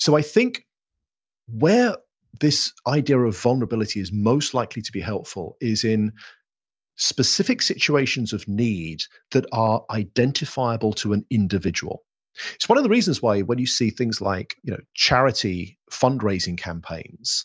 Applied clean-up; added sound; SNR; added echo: none; none; none; none.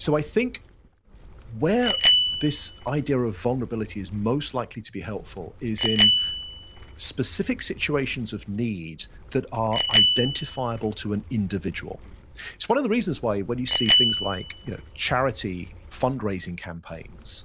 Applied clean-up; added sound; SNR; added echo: none; Bicycle bell; -4 dB; none.